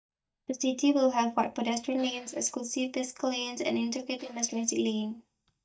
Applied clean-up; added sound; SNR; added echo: neural mask model DeepFilterNet 3.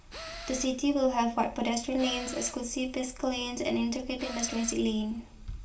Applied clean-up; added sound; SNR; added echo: none; Tools; 16 dB; reverberation time 0.4 s.